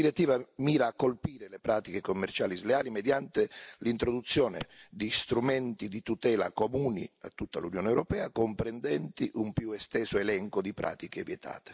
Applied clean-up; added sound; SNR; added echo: none; Clapping; 13 dB; none.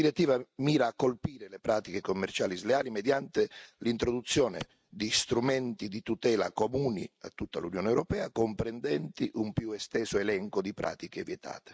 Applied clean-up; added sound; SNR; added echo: neural mask model RNNoise.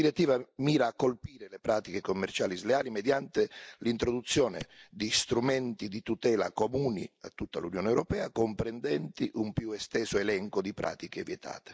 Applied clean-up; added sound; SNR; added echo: neural mask model DeepFilterNet 3.